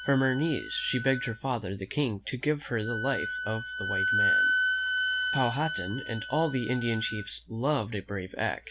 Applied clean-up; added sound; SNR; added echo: none; Wind instrument, woodwind instrument; 2 dB; none.